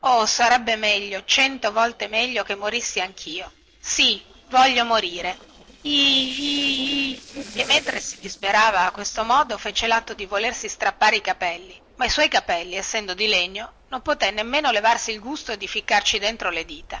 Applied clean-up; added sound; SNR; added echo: neural separator model SepFormer DNS4.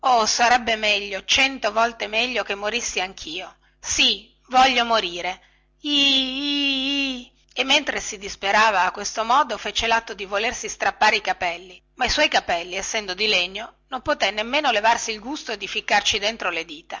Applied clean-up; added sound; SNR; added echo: none; none; none; none.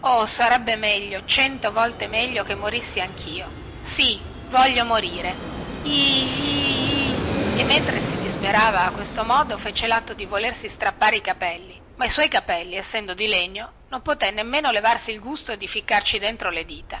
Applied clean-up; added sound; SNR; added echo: none; Fixed-wing aircraft, airplane; 9 dB; none.